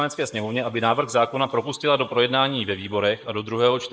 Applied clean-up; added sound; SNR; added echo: neural mask model Resemble Enhance denoiser.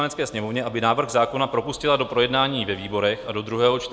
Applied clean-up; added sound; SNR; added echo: none; none; none; none.